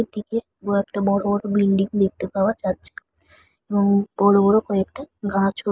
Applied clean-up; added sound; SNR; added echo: none; none; none; none.